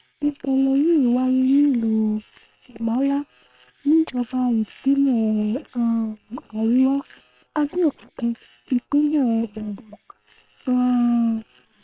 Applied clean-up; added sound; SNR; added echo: neural separator model SepFormer WHAM!.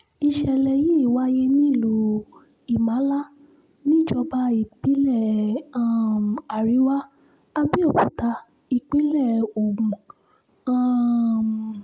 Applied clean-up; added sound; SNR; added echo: none; none; none; none.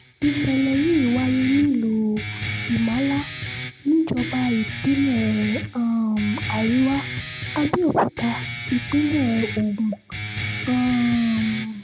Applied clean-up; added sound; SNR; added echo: none; Guitar; 8 dB; none.